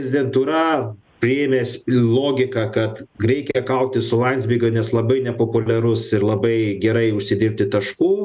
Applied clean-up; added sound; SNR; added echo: none; none; none; none.